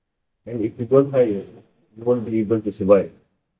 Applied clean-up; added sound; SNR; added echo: neural mask model DeepFilterNet 3.